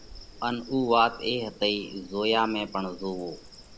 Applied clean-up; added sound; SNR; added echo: none; Insect; 19 dB; none.